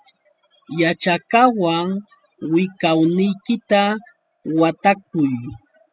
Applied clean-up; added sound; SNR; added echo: classical method spectral subtraction.